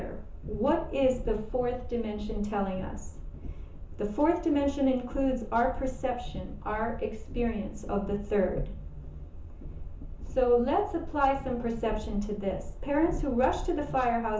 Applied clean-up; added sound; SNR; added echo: none; Train; 7 dB; reverberation time 0.8 s.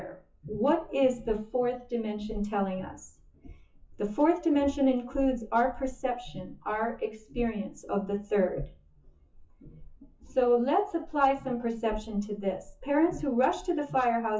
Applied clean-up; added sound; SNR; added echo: classical method WPE with log-MMSE.